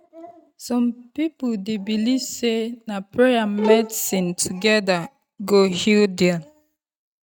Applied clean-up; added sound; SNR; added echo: neural mask model RNNoise.